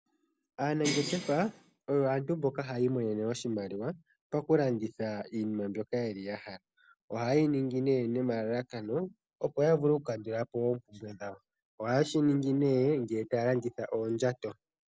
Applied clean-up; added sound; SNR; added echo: none; Bell; 7 dB; none.